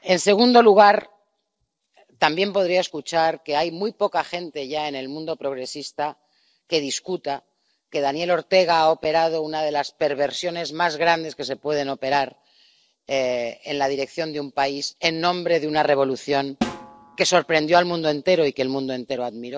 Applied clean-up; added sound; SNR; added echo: neural separator model SepFormer DNS4.